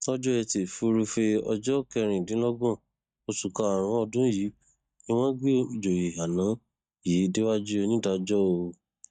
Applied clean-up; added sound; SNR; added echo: neural mask model DeepFilterNet 3.